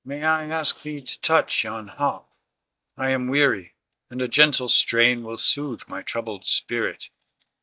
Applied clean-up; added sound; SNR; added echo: neural mask model DeepFilterNet 3.